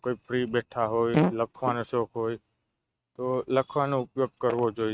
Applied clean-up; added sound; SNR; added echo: neural mask model RNNoise.